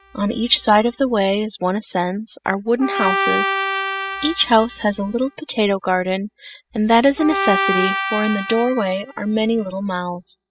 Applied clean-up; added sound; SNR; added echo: classical method spectral subtraction.